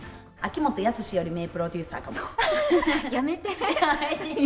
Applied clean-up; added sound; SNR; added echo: none; none; none; none.